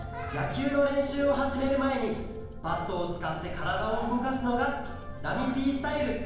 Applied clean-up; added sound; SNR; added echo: none; Tick-tock; 11 dB; reverberation time 1.0 s.